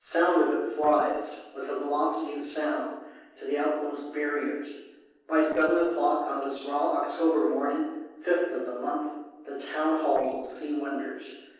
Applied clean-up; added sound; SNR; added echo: neural separator model SepFormer DNS4.